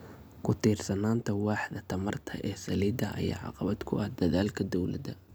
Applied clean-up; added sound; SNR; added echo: none; none; none; none.